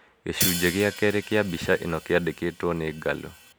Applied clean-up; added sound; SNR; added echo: none; Hi-hat; 8 dB; none.